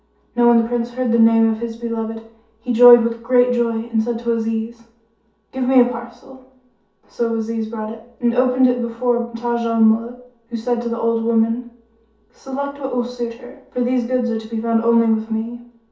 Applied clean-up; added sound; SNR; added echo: none; none; none; reverberation time 0.5 s.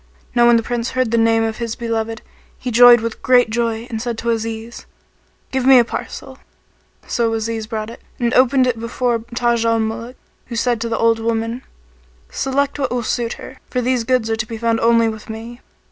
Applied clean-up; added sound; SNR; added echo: none; none; none; none.